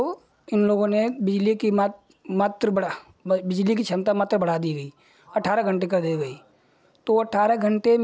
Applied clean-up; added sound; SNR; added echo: none; none; none; none.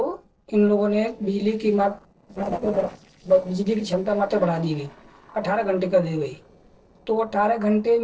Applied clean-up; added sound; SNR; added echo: neural separator model SepFormer DNS4.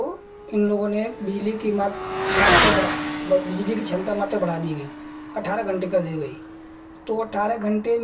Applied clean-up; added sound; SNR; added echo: none; Motorcycle / Accelerating, revving, vroom; 2 dB; reverberation time 0.2 s.